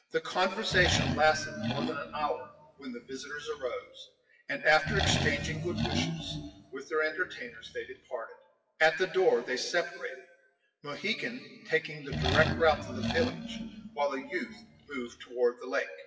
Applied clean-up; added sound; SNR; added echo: classical method WPE with log-MMSE.